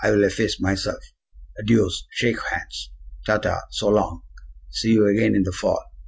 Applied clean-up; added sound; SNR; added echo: none; none; none; none.